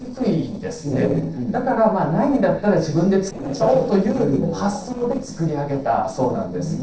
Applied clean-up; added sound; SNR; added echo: neural separator model SepFormer DNS4.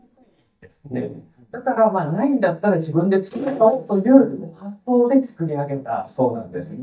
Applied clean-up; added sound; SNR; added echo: neural mask model DeepFilterNet 3.